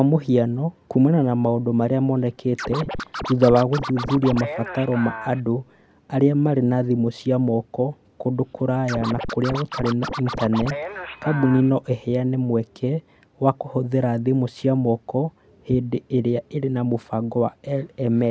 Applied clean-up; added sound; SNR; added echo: none; Scratching (performance technique); 10 dB; none.